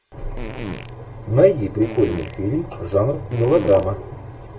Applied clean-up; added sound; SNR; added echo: none; Fart; 15 dB; reverberation time 0.3 s.